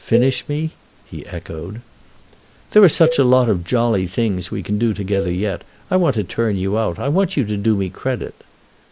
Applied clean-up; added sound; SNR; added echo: neural mask model Resemble Enhance denoiser.